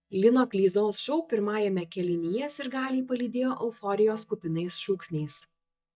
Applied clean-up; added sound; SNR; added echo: neural mask model DeepFilterNet 3.